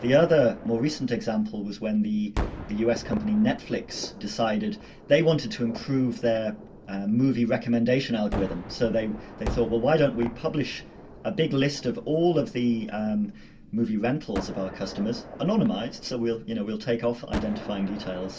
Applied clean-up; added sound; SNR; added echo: none; Gunshot, gunfire; 13 dB; reverberation time 0.2 s.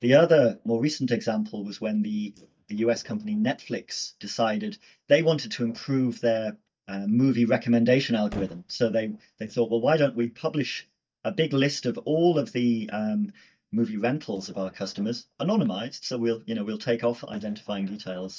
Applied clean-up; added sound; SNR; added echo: neural mask model DeepFilterNet 3.